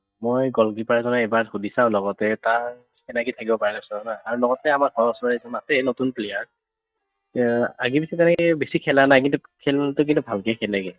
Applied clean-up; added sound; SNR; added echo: neural mask model DeepFilterNet 3.